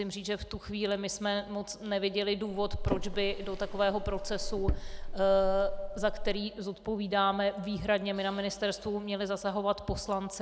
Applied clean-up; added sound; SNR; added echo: none; Drawer open or close; 2 dB; none.